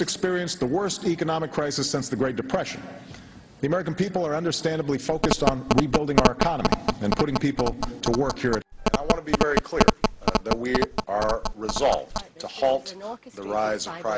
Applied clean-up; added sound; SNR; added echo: none; Telephone; -1 dB; none.